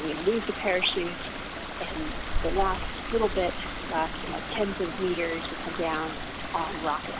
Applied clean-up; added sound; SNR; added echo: none; Stream; 3 dB; none.